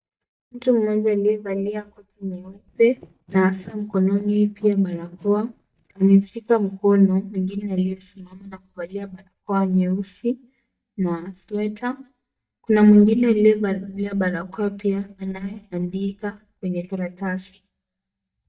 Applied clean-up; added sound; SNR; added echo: neural mask model DeepFilterNet 3.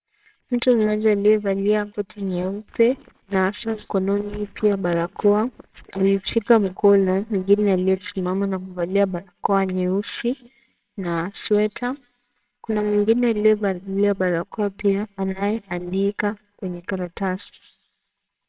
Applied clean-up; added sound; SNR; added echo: neural separator model SepFormer WHAMR!.